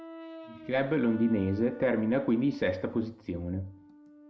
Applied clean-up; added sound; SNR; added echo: none; Brass instrument; 18 dB; none.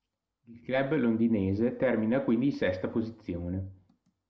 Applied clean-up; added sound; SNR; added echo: none; none; none; none.